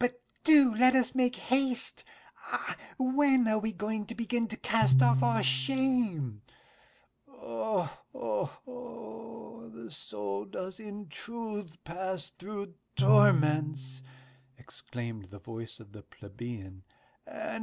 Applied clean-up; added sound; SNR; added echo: none; Piano; -1 dB; none.